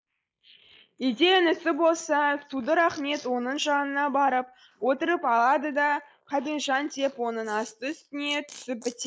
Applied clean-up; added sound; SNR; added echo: neural mask model Resemble Enhance denoiser.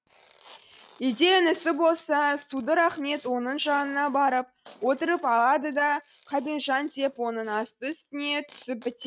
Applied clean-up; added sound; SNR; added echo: neural mask model RNNoise.